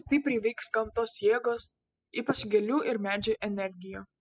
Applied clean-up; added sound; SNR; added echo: classical method spectral subtraction.